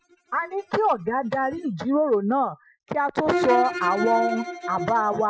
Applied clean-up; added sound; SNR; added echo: classical method Wiener filter.